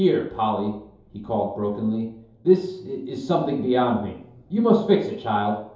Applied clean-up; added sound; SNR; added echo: none; none; none; reverberation time 2.8 s.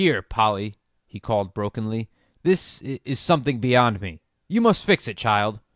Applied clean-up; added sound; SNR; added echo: none; none; none; none.